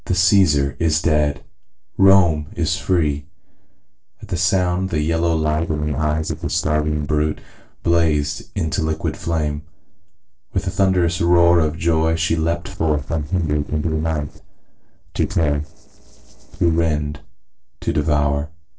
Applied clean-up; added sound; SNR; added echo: neural separator model SepFormer DNS4.